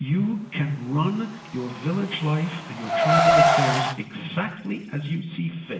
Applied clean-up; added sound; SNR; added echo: none; Car; -1 dB; reverberation time 0.8 s.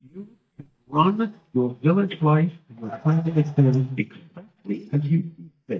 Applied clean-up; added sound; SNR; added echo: neural mask model DeepFilterNet 3.